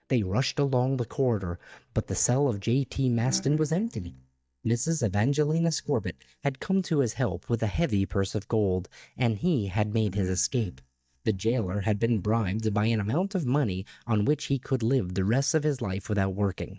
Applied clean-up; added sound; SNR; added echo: neural mask model DeepFilterNet 3.